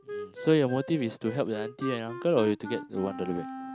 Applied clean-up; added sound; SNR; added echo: none; Wind instrument, woodwind instrument; 11 dB; none.